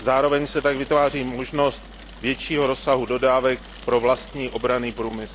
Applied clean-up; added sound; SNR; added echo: none; Mechanisms / Bicycle; 17 dB; none.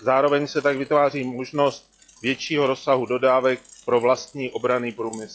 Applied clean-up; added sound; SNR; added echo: classical method log-MMSE.